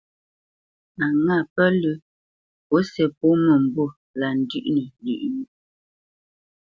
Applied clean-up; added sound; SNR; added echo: none; none; none; none.